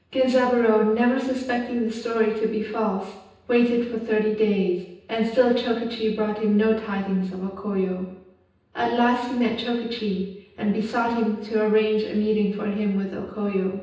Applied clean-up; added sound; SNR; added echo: none; none; none; reverberation time 0.9 s.